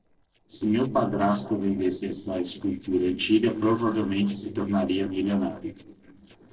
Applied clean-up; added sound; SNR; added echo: neural separator model SepFormer DNS4.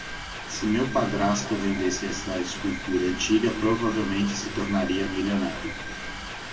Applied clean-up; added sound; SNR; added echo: none; Mechanisms; 9 dB; reverberation time 2.4 s.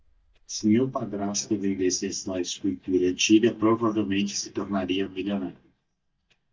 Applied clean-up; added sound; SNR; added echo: neural mask model DeepFilterNet 3.